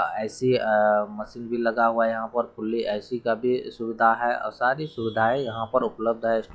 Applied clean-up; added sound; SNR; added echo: classical method log-MMSE.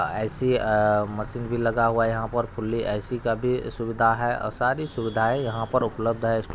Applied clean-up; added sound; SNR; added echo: none; none; none; none.